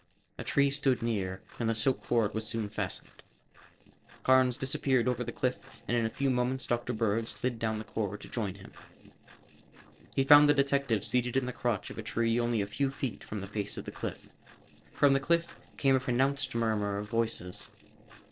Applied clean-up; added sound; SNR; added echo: neural separator model SepFormer DNS4.